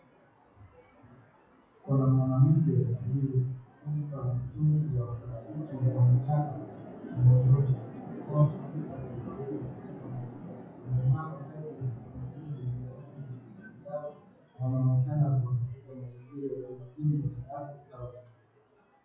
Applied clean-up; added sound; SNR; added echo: classical method WPE with log-MMSE.